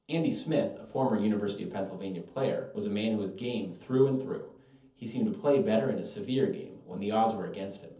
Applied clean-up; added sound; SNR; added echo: none; none; none; reverberation time 0.7 s.